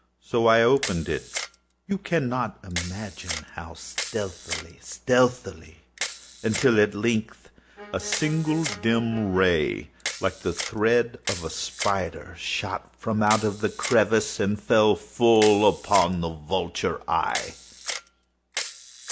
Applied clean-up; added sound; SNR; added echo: none; Bowed string instrument + Camera; 12 dB; none.